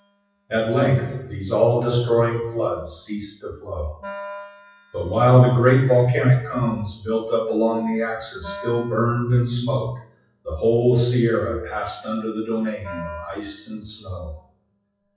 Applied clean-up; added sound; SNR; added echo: classical method WPE with log-MMSE.